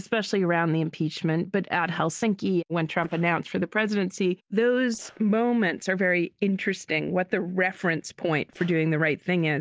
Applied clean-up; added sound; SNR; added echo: neural separator model SepFormer DNS4.